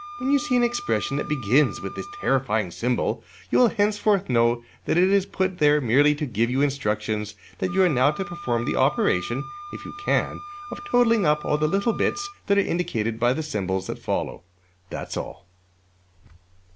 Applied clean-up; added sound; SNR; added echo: none; Wind instrument, woodwind instrument; 17 dB; none.